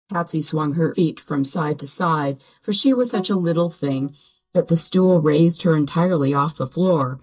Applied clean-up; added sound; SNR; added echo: neural mask model DeepFilterNet 3.